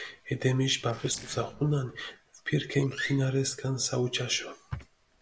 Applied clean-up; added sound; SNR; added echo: neural separator model SepFormer DNS4.